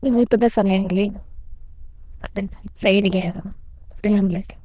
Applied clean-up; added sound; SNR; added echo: neural diffusion model UNIVERSE++.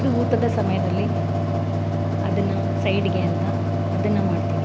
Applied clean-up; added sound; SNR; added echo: none; Mechanical fan; -4 dB; none.